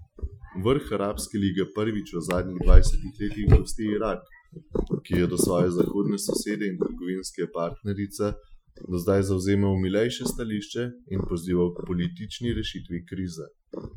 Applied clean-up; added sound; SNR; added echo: classical method Wiener filter.